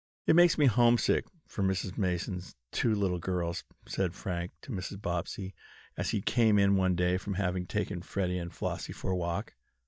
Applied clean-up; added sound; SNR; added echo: neural mask model DeepFilterNet 3.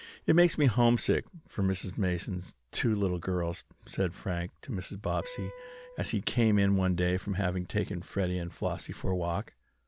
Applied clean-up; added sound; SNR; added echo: none; Wind instrument, woodwind instrument; 18 dB; none.